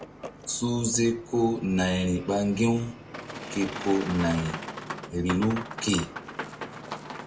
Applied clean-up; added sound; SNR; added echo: none; Boat, Water vehicle; 11 dB; none.